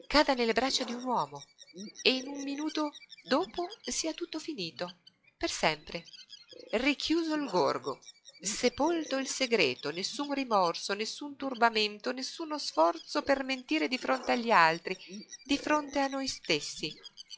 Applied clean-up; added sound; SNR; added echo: classical method log-MMSE.